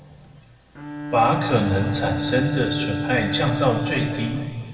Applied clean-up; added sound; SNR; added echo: none; Bowed string instrument; 7 dB; reverberation time 2.0 s.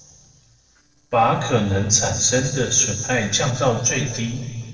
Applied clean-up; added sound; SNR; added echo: neural separator model SepFormer DNS4.